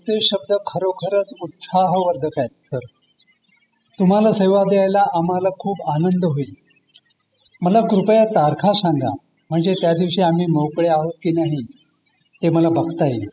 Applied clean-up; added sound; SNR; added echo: classical method spectral subtraction.